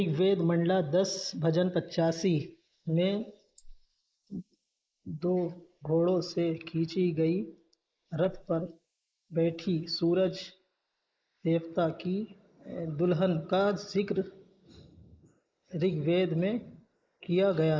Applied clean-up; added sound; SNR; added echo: neural mask model Resemble Enhance denoiser.